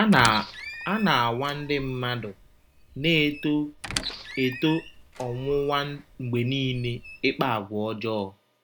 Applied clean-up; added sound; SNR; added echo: none; Squeak; 13 dB; none.